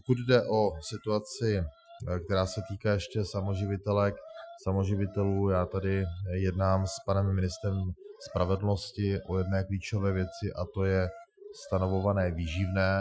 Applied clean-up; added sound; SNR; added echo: classical method Wiener filter.